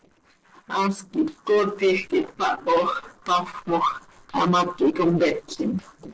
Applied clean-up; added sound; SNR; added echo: neural separator model SepFormer DNS4.